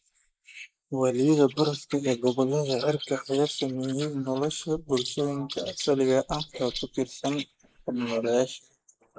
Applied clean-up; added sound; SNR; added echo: neural mask model Resemble Enhance denoiser.